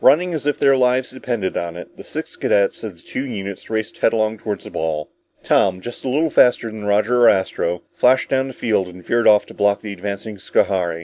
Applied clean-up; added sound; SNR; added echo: none; none; none; none.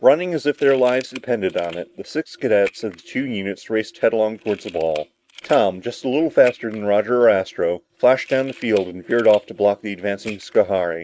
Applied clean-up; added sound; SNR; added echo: neural mask model RNNoise.